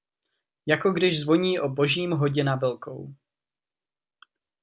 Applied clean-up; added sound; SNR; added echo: none; none; none; none.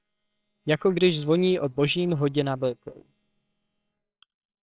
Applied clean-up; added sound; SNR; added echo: neural separator model SepFormer WHAMR!.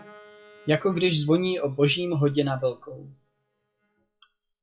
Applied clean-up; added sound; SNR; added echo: classical method WPE with log-MMSE.